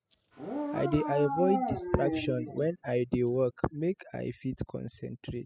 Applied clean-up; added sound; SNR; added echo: classical method spectral subtraction.